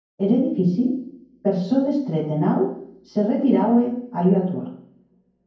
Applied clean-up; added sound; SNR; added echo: none; none; none; reverberation time 0.9 s.